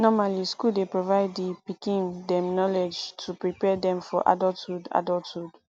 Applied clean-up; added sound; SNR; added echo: none; none; none; none.